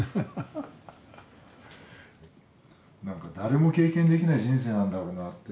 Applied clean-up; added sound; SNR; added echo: none; none; none; none.